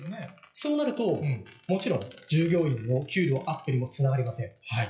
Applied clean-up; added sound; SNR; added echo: classical method WPE with log-MMSE.